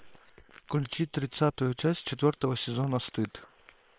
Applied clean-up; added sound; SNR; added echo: neural separator model SepFormer WHAM!.